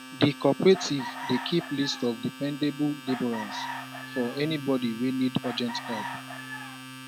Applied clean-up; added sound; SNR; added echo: none; Domestic sounds, home sounds + Chicken, rooster; 10 dB; none.